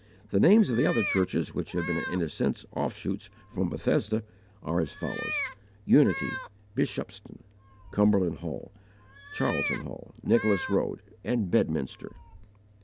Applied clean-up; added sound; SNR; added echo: none; Meow; 12 dB; none.